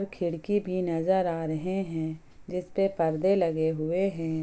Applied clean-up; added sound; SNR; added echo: none; none; none; none.